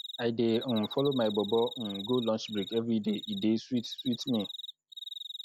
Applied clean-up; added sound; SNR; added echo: none; Cricket; 12 dB; none.